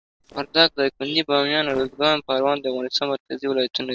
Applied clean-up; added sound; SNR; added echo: neural separator model SepFormer DNS4.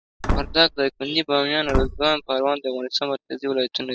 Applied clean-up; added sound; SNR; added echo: classical method spectral subtraction.